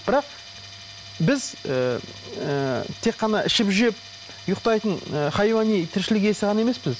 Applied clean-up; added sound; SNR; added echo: none; Tools; 18 dB; none.